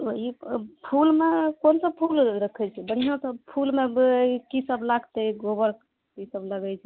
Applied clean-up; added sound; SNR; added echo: none; none; none; none.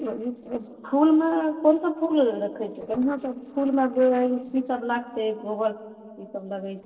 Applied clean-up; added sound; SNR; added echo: neural separator model SepFormer DNS4.